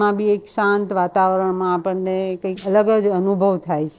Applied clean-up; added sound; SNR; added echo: neural separator model SepFormer DNS4.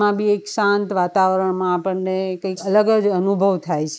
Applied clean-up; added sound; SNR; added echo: neural mask model Resemble Enhance denoiser.